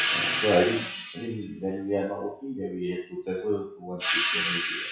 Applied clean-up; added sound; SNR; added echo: classical method WPE with log-MMSE.